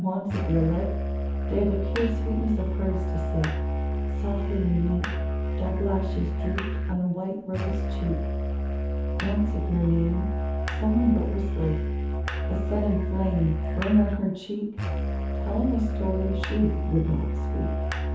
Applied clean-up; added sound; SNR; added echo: none; Musical instrument; -1 dB; reverberation time 0.6 s.